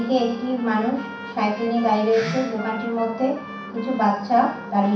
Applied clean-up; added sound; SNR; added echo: none; Trumpet; 16 dB; reverberation time 0.6 s.